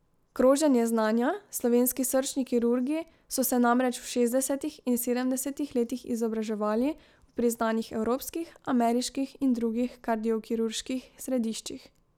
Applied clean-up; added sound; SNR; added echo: none; none; none; none.